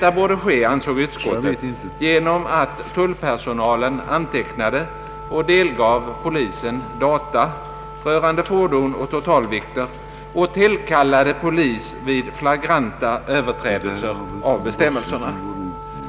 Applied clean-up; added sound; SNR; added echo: none; Wind instrument, woodwind instrument; 16 dB; none.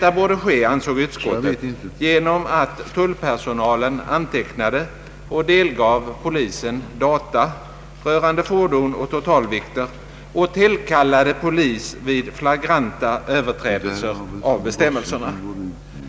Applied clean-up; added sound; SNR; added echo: none; none; none; none.